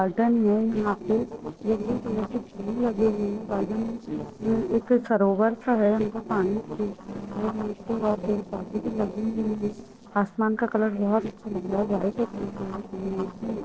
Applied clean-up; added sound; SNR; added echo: neural separator model SepFormer DNS4.